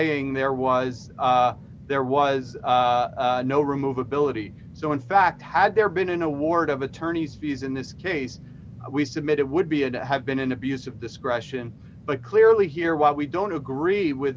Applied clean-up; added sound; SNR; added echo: none; none; none; none.